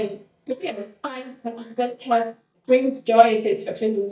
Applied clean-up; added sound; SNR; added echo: neural mask model DeepFilterNet 3.